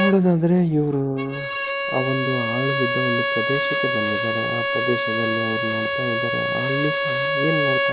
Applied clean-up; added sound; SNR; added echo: none; Bowed string instrument; 0 dB; none.